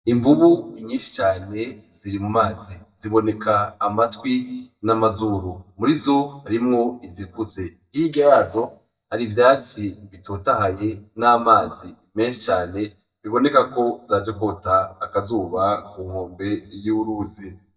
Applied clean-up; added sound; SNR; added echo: neural mask model DeepFilterNet 3.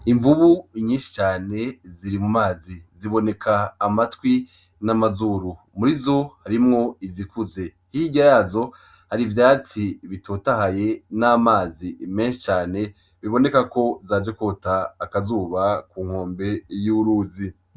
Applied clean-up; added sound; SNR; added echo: none; none; none; none.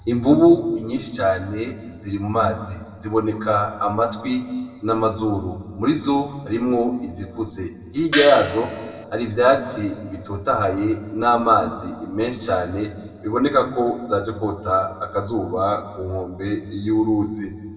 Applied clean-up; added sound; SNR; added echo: none; Gong; 5 dB; reverberation time 1.6 s.